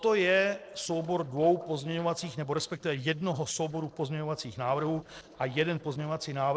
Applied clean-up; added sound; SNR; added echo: neural separator model SepFormer DNS4.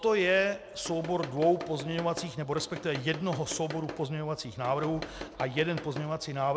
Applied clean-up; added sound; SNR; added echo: none; Tools; 12 dB; none.